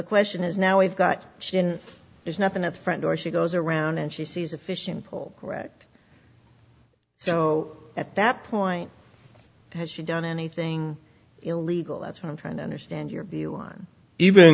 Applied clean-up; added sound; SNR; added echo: none; none; none; none.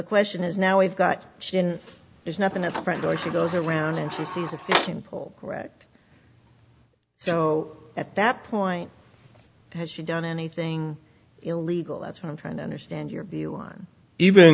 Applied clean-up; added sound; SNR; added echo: none; Sliding door; 5 dB; none.